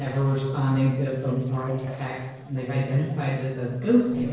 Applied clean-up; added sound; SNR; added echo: neural separator model SepFormer DNS4.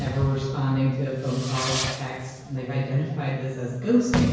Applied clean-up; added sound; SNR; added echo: none; Fireworks; 6 dB; reverberation time 1.0 s.